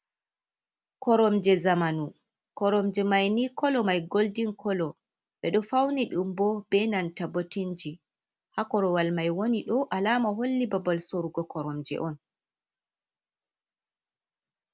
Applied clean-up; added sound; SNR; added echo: none; none; none; none.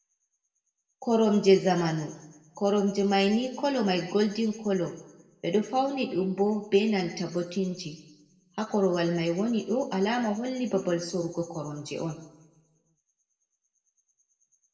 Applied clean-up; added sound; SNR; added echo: none; none; none; reverberation time 0.8 s.